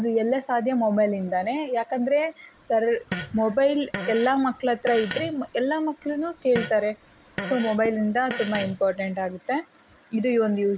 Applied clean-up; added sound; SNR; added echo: none; Fart; 12 dB; none.